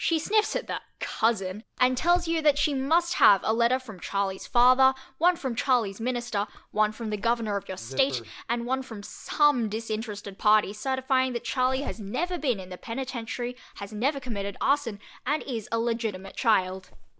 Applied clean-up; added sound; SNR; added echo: none; Zipper (clothing); 12 dB; none.